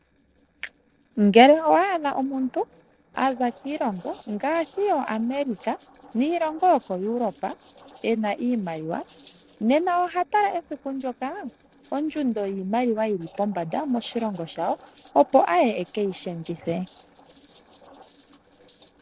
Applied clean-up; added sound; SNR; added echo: neural separator model SepFormer DNS4.